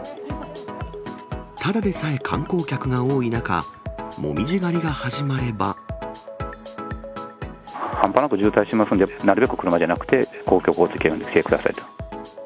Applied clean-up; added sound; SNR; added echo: none; none; none; none.